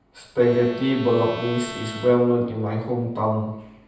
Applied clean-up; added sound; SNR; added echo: none; Bowed string instrument; 16 dB; reverberation time 0.9 s.